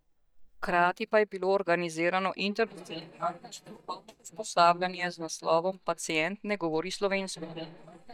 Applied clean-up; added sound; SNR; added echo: neural mask model DeepFilterNet 3.